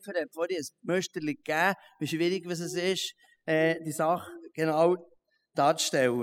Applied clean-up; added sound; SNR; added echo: classical method spectral subtraction.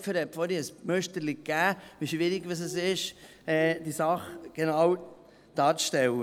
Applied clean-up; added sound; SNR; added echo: none; Bird; 19 dB; none.